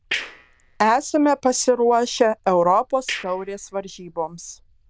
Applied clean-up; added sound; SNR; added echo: neural diffusion model UNIVERSE++.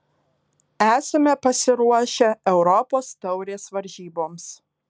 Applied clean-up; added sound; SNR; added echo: none; none; none; none.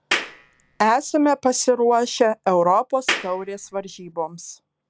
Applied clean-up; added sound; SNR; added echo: none; Clapping; 7 dB; none.